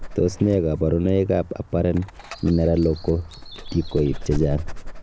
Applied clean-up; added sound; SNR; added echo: none; Dog; 11 dB; none.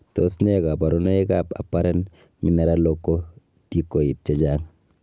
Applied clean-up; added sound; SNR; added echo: none; none; none; none.